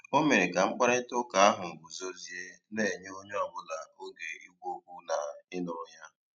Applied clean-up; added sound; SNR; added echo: none; none; none; none.